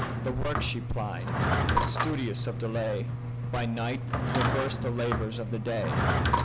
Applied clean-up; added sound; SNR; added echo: none; Drawer open or close / Wood + Engine; -4 dB; none.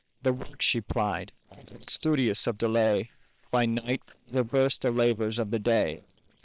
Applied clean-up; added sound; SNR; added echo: neural separator model SepFormer WHAM!.